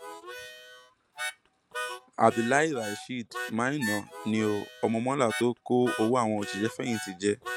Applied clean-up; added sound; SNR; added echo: none; Harmonica; 10 dB; none.